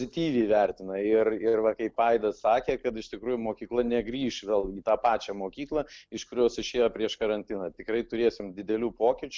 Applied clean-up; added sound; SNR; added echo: none; none; none; none.